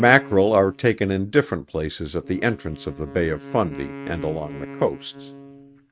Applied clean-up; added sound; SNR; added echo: neural mask model RNNoise.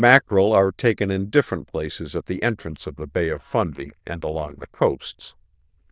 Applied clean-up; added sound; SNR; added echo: neural diffusion model UNIVERSE++.